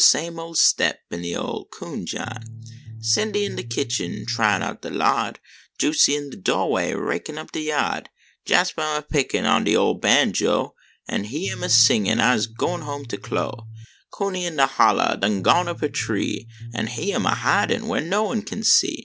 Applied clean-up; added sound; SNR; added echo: none; Bass guitar; 13 dB; none.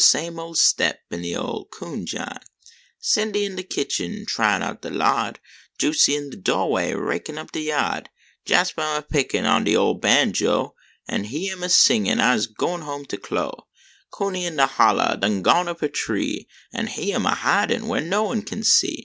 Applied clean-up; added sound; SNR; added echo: none; none; none; none.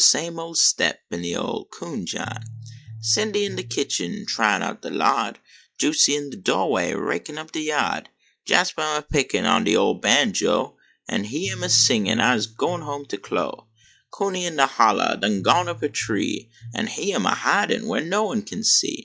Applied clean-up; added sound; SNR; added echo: classical method log-MMSE.